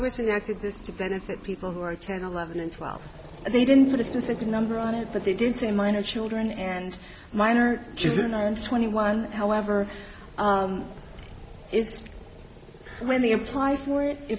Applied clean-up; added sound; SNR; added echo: none; Growling; 19 dB; none.